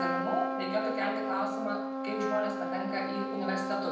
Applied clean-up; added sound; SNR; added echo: none; Trumpet; 0 dB; reverberation time 0.8 s.